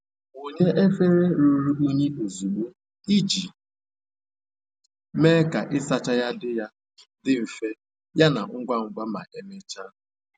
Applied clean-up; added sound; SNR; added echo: none; none; none; none.